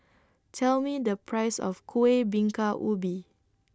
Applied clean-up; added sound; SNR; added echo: none; none; none; none.